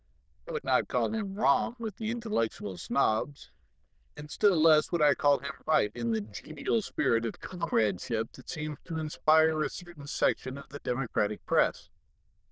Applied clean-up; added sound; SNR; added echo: neural diffusion model UNIVERSE++.